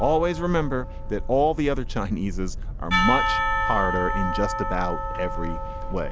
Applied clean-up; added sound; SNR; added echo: none; Boat, Water vehicle + Percussion; 0 dB; none.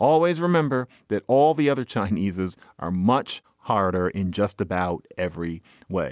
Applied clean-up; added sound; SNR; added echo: none; none; none; none.